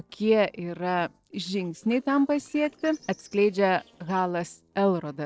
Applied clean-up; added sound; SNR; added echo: neural separator model SepFormer DNS4.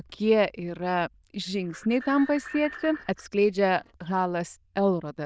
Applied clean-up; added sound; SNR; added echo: neural diffusion model UNIVERSE++.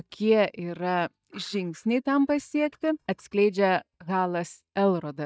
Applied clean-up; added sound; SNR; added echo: neural mask model DeepFilterNet 3.